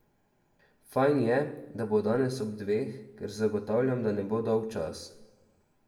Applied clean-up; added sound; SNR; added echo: none; none; none; reverberation time 0.7 s.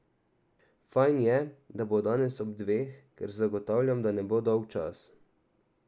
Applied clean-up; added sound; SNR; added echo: none; none; none; none.